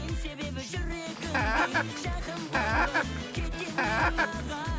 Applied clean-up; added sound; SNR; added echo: none; Chicken, rooster; -2 dB; none.